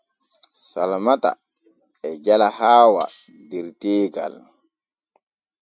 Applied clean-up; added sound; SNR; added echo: neural mask model RNNoise.